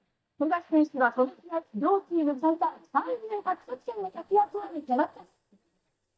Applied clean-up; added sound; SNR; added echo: neural mask model DeepFilterNet 3.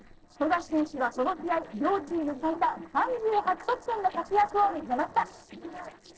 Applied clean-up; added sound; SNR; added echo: neural separator model SepFormer DNS4.